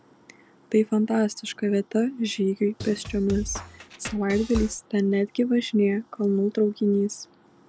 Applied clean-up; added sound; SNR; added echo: none; Drum kit; 10 dB; none.